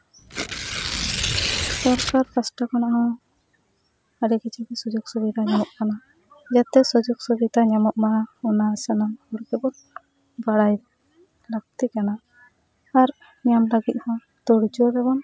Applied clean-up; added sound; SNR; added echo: none; Tearing; 4 dB; none.